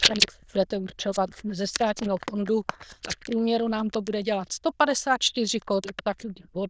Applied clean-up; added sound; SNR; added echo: neural diffusion model UNIVERSE++.